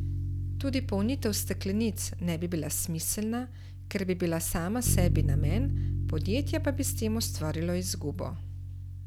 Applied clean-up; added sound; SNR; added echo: none; Bass guitar; 0 dB; none.